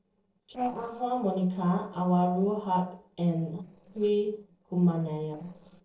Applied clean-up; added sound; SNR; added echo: neural separator model SepFormer DNS4.